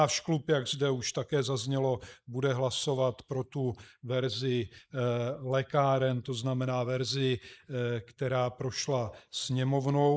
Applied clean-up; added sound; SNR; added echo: neural mask model Resemble Enhance denoiser.